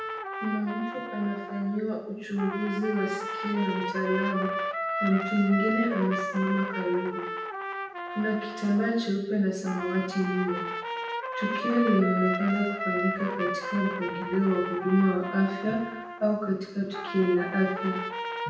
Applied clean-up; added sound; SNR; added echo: none; Trumpet; 6 dB; reverberation time 0.8 s.